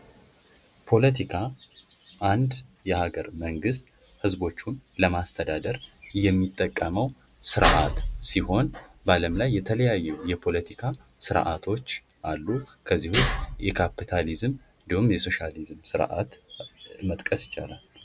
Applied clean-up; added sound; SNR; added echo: none; none; none; none.